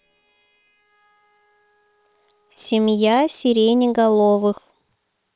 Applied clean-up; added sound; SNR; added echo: neural separator model SepFormer WHAM!.